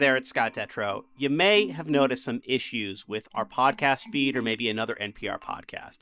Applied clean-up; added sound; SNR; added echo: neural mask model DeepFilterNet 3.